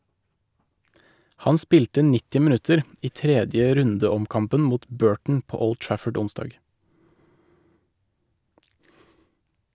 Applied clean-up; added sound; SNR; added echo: none; none; none; none.